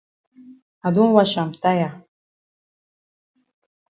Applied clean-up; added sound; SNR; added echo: none; none; none; none.